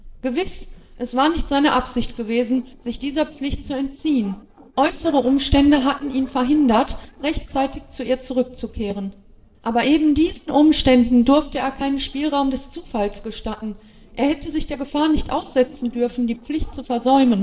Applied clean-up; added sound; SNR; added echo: neural separator model SepFormer DNS4.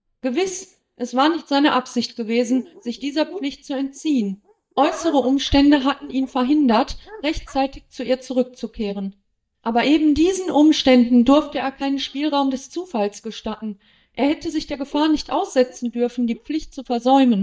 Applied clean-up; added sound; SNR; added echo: neural mask model DeepFilterNet 3.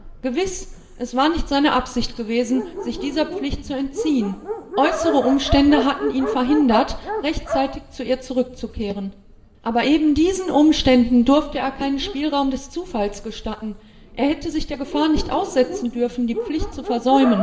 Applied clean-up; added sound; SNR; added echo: none; Dog; 10 dB; reverberation time 1.9 s.